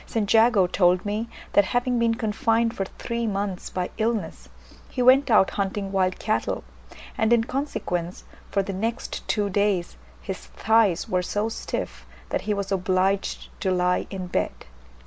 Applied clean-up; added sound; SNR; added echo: none; none; none; none.